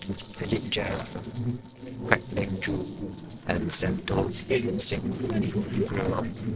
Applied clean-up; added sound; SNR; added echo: neural separator model SepFormer DNS4.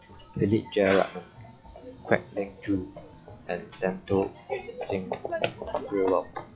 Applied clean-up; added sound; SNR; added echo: classical method log-MMSE.